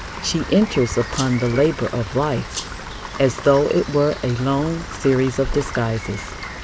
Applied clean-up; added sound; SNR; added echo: none; Rain + Rattle (instrument); 10 dB; none.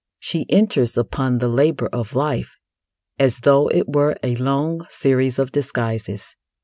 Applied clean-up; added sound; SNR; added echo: none; none; none; none.